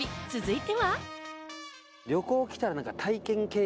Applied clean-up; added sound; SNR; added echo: none; none; none; none.